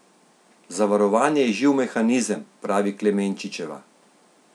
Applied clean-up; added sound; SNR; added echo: none; none; none; none.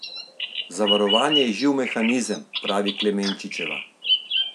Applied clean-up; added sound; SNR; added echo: none; Bird vocalization, bird call, bird song; 3 dB; none.